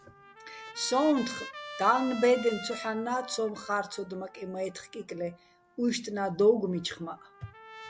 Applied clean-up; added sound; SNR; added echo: none; Trumpet; 15 dB; none.